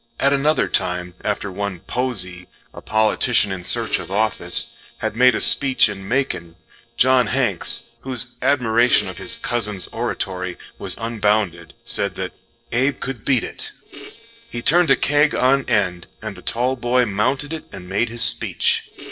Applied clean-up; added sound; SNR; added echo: neural separator model SepFormer DNS4.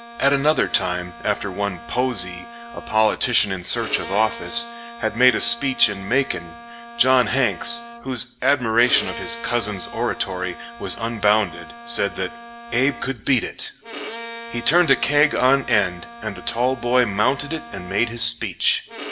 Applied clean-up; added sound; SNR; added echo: none; Bowed string instrument; 14 dB; reverberation time 0.5 s.